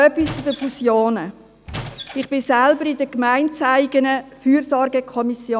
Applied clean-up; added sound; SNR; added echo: none; Squeak / Wood; 14 dB; none.